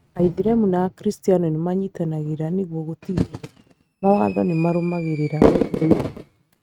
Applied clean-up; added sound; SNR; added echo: neural mask model RNNoise.